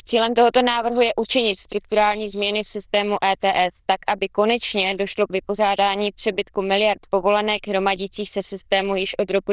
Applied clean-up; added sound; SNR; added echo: neural diffusion model UNIVERSE++.